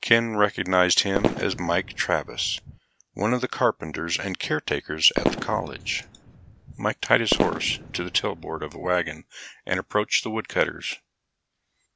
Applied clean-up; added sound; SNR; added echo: none; Fireworks; 5 dB; none.